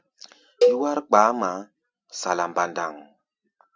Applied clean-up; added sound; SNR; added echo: neural mask model RNNoise.